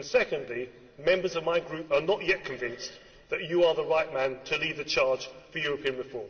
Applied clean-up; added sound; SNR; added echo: none; none; none; reverberation time 2.3 s.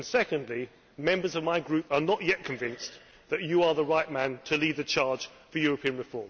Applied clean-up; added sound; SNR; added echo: none; none; none; none.